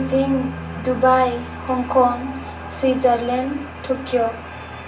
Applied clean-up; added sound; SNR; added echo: none; Guitar; 13 dB; reverberation time 0.3 s.